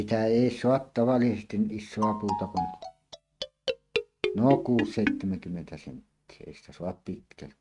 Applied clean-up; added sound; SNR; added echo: neural mask model RNNoise.